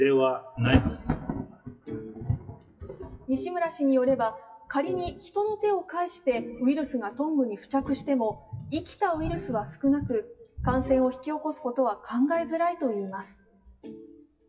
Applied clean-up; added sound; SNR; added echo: classical method WPE with log-MMSE.